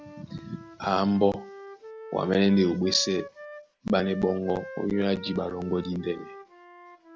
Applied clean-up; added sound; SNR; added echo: none; Wind instrument, woodwind instrument; 16 dB; none.